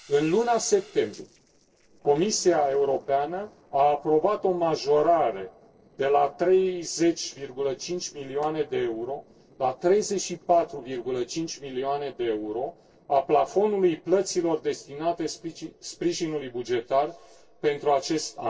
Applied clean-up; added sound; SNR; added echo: neural separator model SepFormer DNS4.